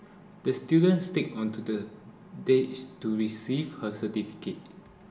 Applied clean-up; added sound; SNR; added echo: none; none; none; reverberation time 0.8 s.